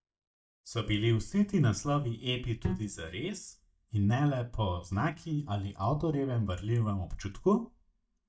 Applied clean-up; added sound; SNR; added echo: neural mask model DeepFilterNet 3.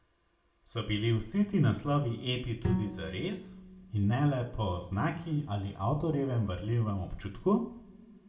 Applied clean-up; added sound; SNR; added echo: none; Bowed string instrument; 8 dB; reverberation time 0.5 s.